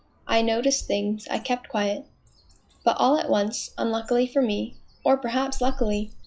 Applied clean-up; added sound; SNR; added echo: classical method log-MMSE.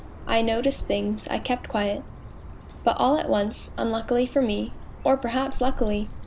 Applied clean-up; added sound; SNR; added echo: none; Bird; 8 dB; none.